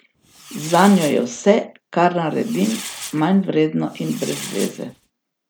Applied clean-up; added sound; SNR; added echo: none; Fireworks; 15 dB; none.